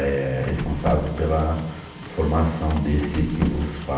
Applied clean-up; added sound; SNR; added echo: none; Printer; 8 dB; reverberation time 0.8 s.